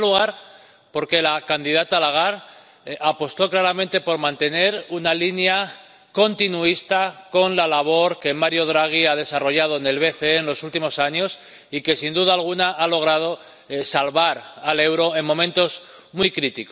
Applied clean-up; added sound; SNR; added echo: none; none; none; none.